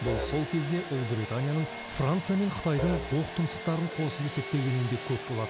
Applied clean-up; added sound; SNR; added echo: none; Musical instrument + Domestic sounds, home sounds; 9 dB; none.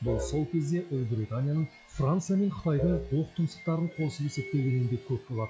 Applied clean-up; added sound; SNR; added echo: classical method log-MMSE.